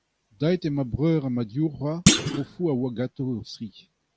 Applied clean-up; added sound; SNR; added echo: none; Thump, thud; -2 dB; none.